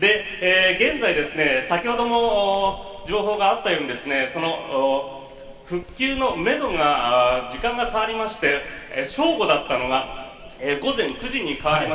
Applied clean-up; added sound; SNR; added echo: none; Cat; 19 dB; reverberation time 2.2 s.